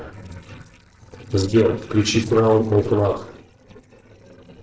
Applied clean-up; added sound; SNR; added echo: neural separator model SepFormer DNS4.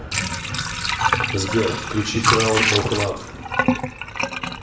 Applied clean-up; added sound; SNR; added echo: none; Sink (filling or washing) / Water; -3 dB; reverberation time 0.7 s.